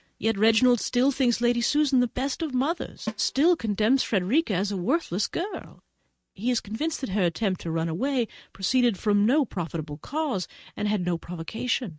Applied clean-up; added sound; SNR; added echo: neural mask model RNNoise.